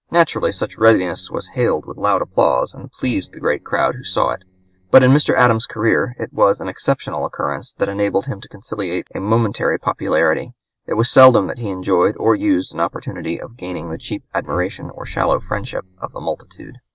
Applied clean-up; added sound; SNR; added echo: neural separator model SepFormer DNS4.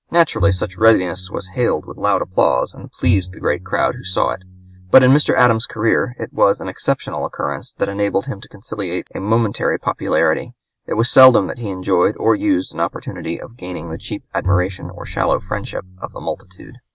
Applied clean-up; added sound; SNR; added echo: none; Bowed string instrument; 8 dB; none.